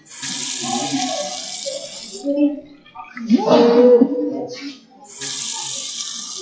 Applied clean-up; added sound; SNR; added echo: classical method WPE with log-MMSE.